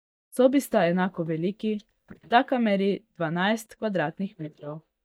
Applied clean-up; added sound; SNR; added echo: neural mask model DeepFilterNet 3.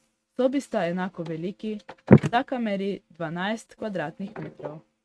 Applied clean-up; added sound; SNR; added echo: neural mask model RNNoise.